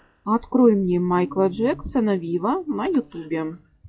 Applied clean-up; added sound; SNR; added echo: classical method log-MMSE.